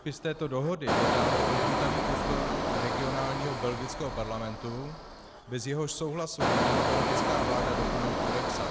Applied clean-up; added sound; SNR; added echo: none; Engine; -4 dB; none.